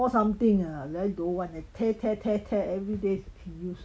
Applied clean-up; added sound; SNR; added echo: none; none; none; none.